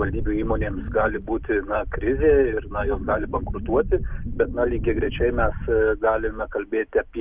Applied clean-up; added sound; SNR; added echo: none; Wind; 6 dB; none.